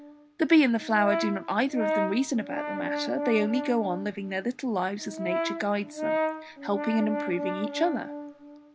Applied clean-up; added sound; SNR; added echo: none; Brass instrument; 5 dB; none.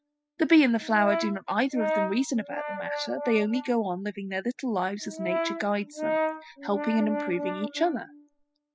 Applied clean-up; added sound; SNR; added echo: classical method spectral subtraction.